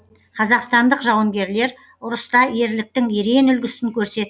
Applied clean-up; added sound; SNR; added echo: none; none; none; none.